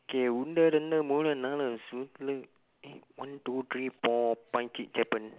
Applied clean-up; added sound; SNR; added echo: none; none; none; none.